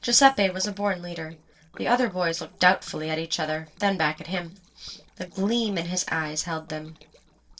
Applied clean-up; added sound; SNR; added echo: neural separator model SepFormer DNS4.